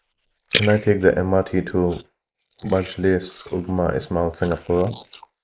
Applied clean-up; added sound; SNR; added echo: neural mask model Resemble Enhance denoiser.